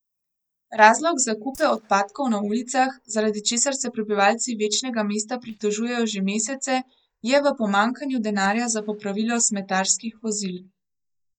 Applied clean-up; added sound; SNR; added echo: neural mask model DeepFilterNet 3.